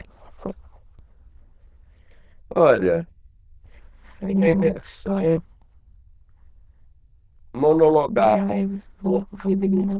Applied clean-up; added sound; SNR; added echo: neural diffusion model UNIVERSE++.